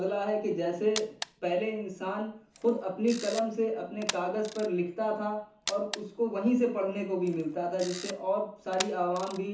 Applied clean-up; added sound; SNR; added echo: none; Camera; 13 dB; reverberation time 0.9 s.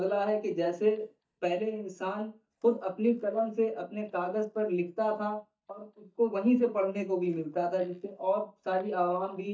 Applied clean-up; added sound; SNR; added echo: neural mask model DeepFilterNet 3.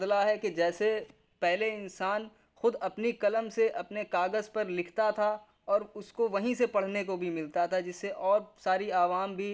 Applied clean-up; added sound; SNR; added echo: none; none; none; none.